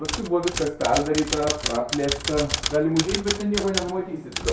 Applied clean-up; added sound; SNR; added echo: none; Typewriter; 5 dB; none.